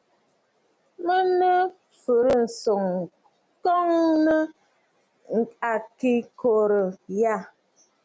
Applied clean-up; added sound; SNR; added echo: none; none; none; none.